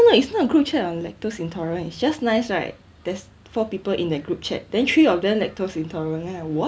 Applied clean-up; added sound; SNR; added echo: none; none; none; none.